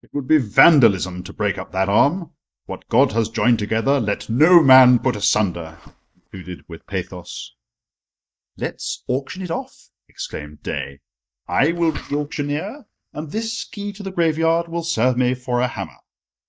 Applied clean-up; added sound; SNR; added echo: neural mask model DeepFilterNet 3.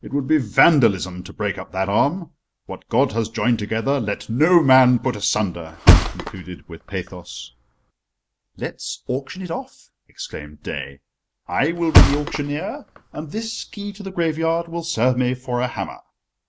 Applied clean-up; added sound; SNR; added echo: none; Thump, thud; -2 dB; none.